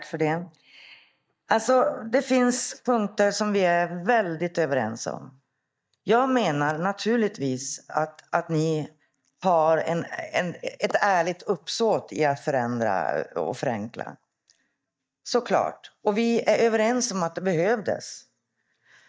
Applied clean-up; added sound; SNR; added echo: neural mask model DeepFilterNet 3.